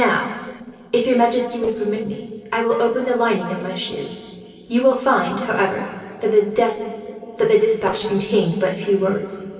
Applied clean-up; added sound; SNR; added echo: neural separator model SepFormer DNS4.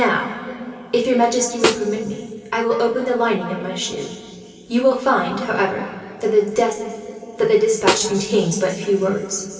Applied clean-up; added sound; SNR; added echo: none; Snare drum; 6 dB; reverberation time 2.6 s.